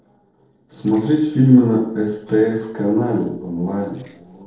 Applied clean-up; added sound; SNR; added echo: neural separator model SepFormer DNS4.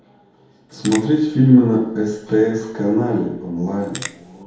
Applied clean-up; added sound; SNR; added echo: none; Crackle; 15 dB; reverberation time 1.8 s.